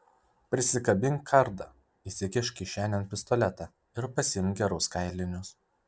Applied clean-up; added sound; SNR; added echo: none; none; none; none.